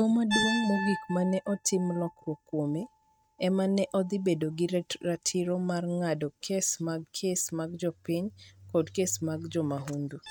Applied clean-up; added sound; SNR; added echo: neural mask model RNNoise.